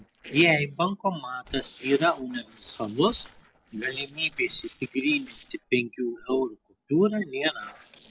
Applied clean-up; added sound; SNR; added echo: neural separator model SepFormer DNS4.